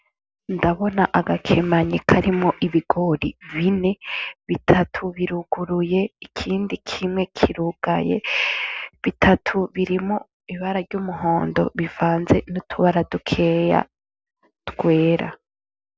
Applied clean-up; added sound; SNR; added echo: none; none; none; none.